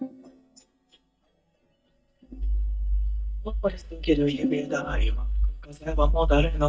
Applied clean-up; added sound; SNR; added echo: neural mask model DeepFilterNet 3.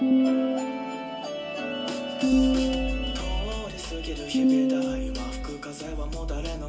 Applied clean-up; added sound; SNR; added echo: none; Piano; -5 dB; reverberation time 0.2 s.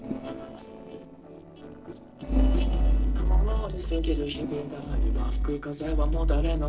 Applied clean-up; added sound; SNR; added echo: neural separator model SepFormer DNS4.